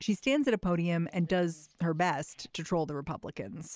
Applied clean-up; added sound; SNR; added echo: none; none; none; none.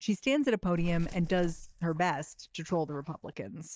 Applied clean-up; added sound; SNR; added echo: neural mask model DeepFilterNet 3.